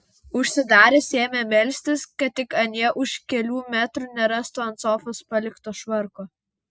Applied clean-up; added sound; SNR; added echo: none; none; none; none.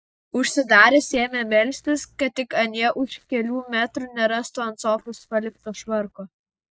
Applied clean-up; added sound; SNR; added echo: neural mask model DeepFilterNet 3.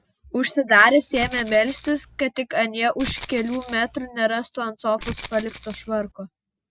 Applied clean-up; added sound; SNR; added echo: none; Rattle (instrument); 8 dB; none.